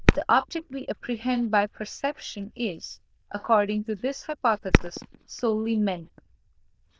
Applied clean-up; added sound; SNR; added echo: neural diffusion model UNIVERSE++.